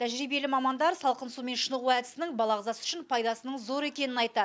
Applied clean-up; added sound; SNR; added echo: none; none; none; none.